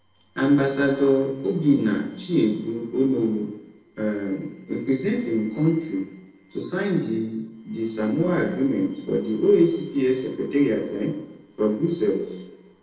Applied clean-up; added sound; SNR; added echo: neural separator model SepFormer DNS4.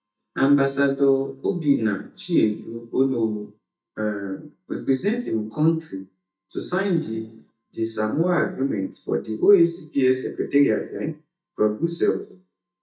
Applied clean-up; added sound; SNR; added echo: neural mask model DeepFilterNet 3.